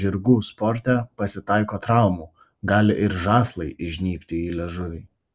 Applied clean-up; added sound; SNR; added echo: none; none; none; none.